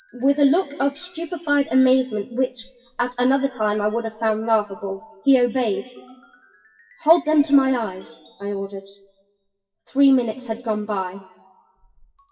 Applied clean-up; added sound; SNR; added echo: classical method WPE with log-MMSE.